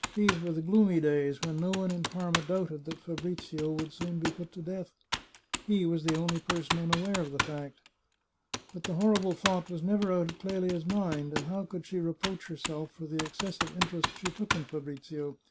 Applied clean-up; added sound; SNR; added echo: none; Computer keyboard; 6 dB; none.